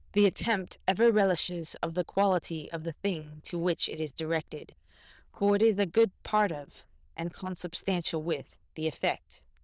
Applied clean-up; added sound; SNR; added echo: neural diffusion model UNIVERSE++.